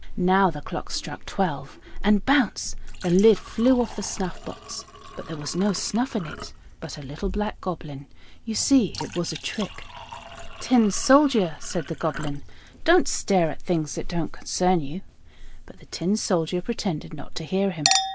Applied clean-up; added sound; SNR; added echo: none; Chink, clink; 8 dB; none.